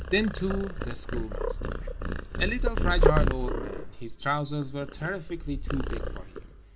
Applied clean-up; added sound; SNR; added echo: none; Purr; -3 dB; none.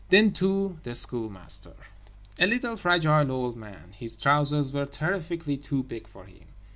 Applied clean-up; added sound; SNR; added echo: none; none; none; none.